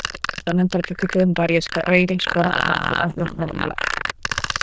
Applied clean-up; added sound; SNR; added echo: neural diffusion model UNIVERSE++.